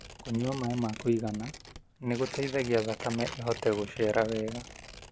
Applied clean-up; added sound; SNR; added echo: none; Tearing; 12 dB; none.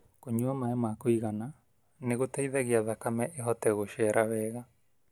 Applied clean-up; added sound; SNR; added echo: none; none; none; none.